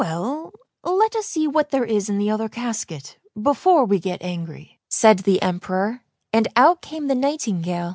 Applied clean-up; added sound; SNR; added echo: none; none; none; none.